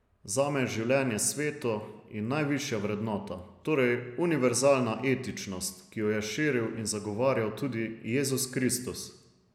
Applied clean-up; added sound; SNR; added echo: none; none; none; none.